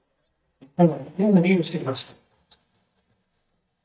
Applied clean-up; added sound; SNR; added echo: neural mask model DeepFilterNet 3.